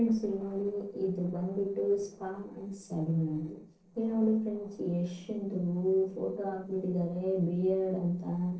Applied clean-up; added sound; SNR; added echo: neural separator model SepFormer DNS4.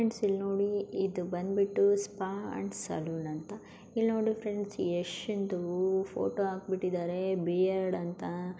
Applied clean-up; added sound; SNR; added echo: none; none; none; none.